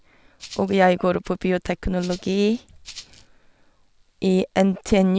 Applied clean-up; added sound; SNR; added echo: none; Rattle (instrument); 19 dB; none.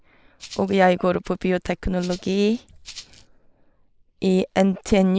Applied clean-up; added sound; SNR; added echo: neural mask model Resemble Enhance denoiser.